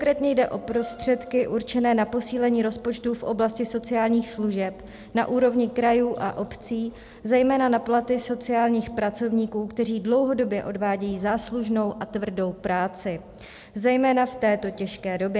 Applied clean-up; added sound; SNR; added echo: none; none; none; none.